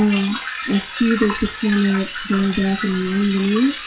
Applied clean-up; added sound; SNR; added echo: classical method WPE with log-MMSE.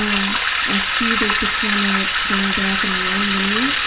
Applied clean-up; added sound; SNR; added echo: none; Sink (filling or washing) / Water tap, faucet; -5 dB; reverberation time 0.2 s.